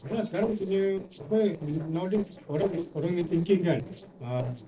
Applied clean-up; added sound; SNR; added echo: neural separator model SepFormer DNS4.